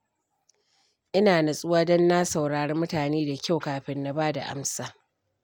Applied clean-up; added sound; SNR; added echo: none; none; none; none.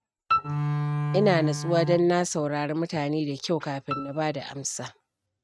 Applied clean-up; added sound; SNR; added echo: neural mask model RNNoise.